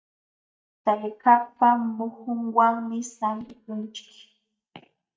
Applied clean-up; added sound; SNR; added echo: neural mask model DeepFilterNet 3.